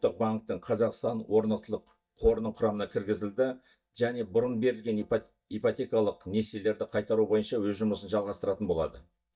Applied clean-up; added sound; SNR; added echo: neural mask model DeepFilterNet 3.